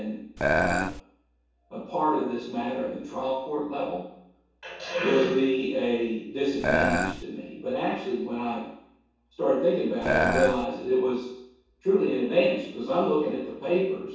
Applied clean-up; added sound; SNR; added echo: none; Burping, eructation; -3 dB; reverberation time 0.7 s.